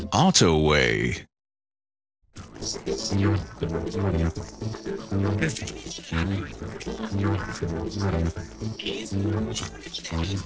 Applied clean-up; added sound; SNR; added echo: neural separator model SepFormer DNS4.